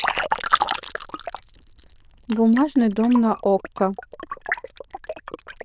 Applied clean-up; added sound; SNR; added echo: neural diffusion model UNIVERSE++.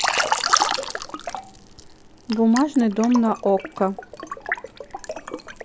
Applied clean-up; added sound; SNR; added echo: none; Liquid; 3 dB; none.